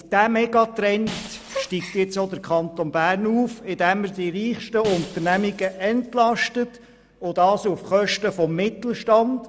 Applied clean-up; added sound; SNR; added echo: none; Gasp + Shatter; 17 dB; none.